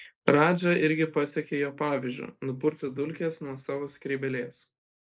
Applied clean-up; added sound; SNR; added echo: neural mask model Resemble Enhance denoiser.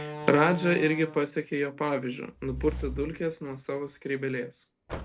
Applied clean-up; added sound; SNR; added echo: none; Slam; 12 dB; none.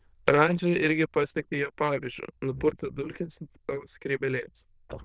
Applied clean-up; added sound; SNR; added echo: neural diffusion model UNIVERSE++.